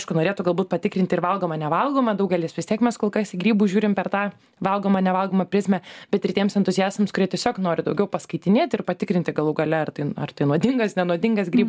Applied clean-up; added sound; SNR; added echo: none; none; none; none.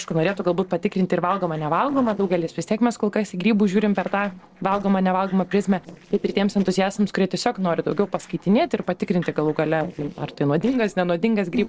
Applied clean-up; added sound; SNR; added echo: neural separator model SepFormer DNS4.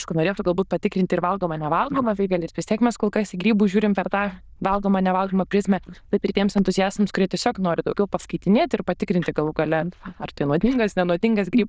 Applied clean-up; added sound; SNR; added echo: neural diffusion model UNIVERSE++.